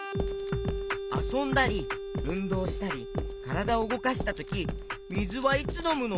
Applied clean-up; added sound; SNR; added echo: none; Organ; 9 dB; none.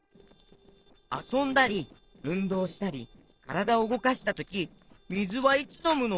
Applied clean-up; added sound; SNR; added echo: neural separator model SepFormer DNS4.